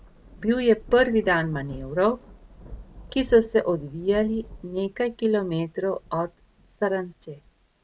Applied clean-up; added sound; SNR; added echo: none; Thunder / Rain; 19 dB; none.